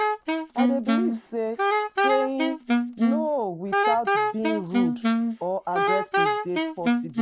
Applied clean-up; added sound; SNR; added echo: none; Wind instrument, woodwind instrument; -5 dB; none.